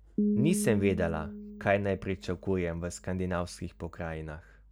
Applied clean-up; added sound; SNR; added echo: none; Piano; 4 dB; none.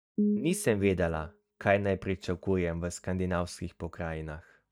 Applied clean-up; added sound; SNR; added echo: neural mask model DeepFilterNet 3.